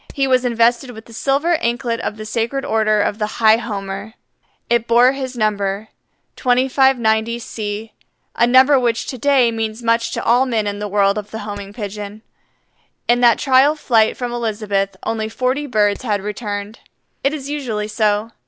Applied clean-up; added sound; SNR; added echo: none; Hammer; 18 dB; none.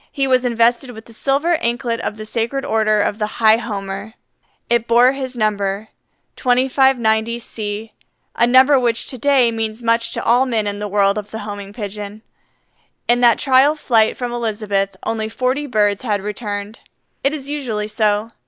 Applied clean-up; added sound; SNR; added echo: none; none; none; none.